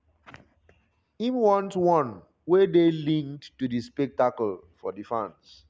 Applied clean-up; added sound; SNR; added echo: none; none; none; none.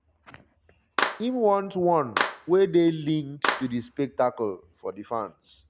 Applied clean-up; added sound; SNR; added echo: none; Clapping; 5 dB; none.